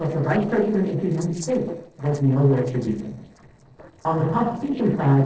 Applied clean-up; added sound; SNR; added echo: neural separator model SepFormer DNS4.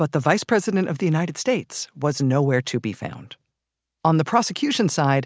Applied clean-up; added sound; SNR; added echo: none; none; none; none.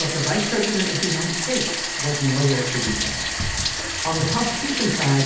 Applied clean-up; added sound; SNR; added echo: none; Bathtub (filling or washing); 1 dB; reverberation time 0.8 s.